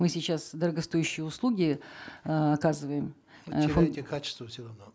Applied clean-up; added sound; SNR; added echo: none; none; none; none.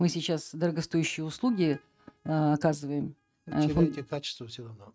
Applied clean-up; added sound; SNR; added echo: neural mask model RNNoise.